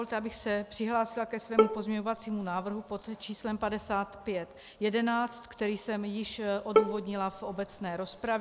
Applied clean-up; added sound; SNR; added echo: none; Bowed string instrument; -1 dB; none.